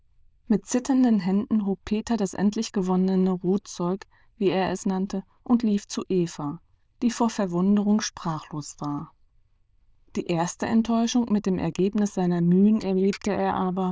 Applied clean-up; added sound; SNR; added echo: neural diffusion model UNIVERSE++.